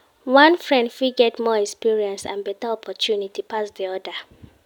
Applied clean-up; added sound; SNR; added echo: none; none; none; none.